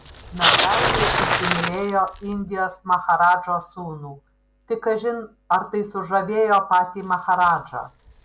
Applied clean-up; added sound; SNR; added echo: none; Bicycle; 4 dB; none.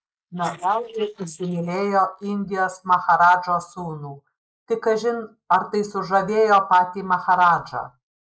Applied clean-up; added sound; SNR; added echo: neural mask model Resemble Enhance denoiser.